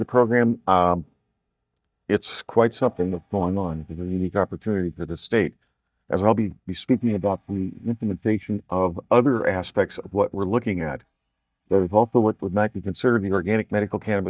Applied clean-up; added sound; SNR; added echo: neural mask model DeepFilterNet 3.